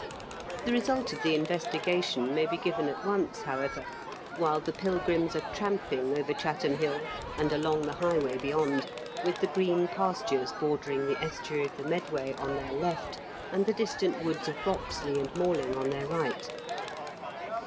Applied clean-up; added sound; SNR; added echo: none; Crowd; 7 dB; none.